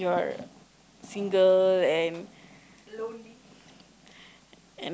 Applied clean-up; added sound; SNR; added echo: none; none; none; none.